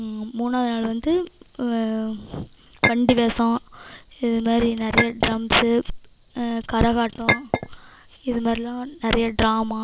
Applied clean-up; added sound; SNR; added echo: none; Chink, clink; 2 dB; none.